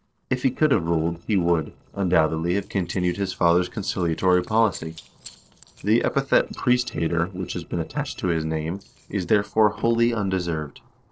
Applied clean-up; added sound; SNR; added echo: neural separator model SepFormer DNS4.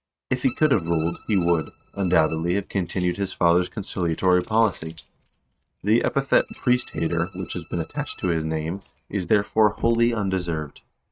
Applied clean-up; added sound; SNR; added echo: neural mask model RNNoise.